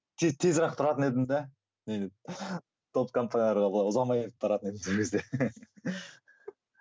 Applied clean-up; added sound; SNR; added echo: none; none; none; none.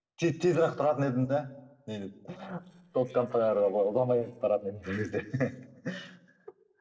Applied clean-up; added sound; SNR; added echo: neural separator model SepFormer DNS4.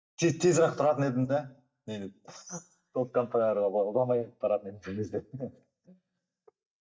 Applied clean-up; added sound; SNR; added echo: neural mask model DeepFilterNet 3.